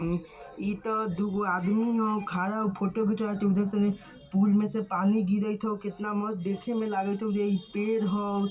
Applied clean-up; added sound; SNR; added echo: none; none; none; reverberation time 0.2 s.